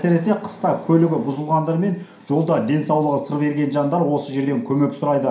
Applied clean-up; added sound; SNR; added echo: none; none; none; reverberation time 0.5 s.